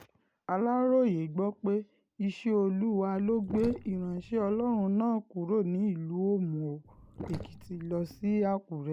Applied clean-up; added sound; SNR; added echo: none; Sink (filling or washing); 15 dB; none.